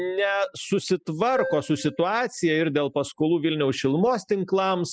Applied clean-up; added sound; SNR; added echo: classical method spectral subtraction.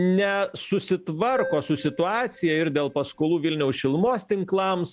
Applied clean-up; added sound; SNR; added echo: none; Keyboard (musical); 13 dB; none.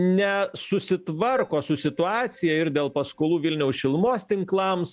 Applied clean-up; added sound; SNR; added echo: neural mask model DeepFilterNet 3.